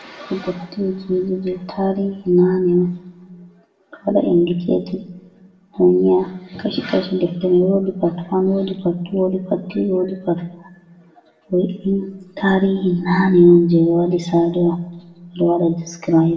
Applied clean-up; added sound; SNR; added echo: none; none; none; reverberation time 0.7 s.